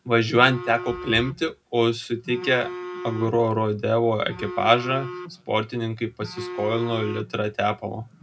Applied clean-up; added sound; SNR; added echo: none; Telephone; 13 dB; reverberation time 0.2 s.